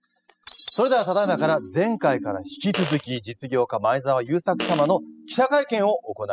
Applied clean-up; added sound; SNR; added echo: classical method spectral subtraction.